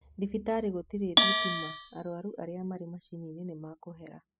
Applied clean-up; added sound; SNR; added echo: classical method spectral subtraction.